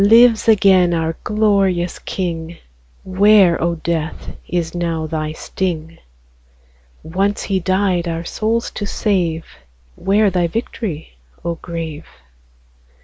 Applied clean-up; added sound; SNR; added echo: none; Breathing; 13 dB; none.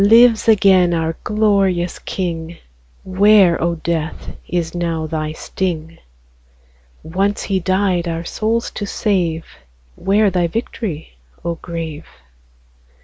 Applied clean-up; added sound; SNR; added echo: none; none; none; none.